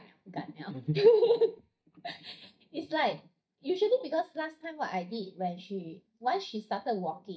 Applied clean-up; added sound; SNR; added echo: neural mask model DeepFilterNet 3.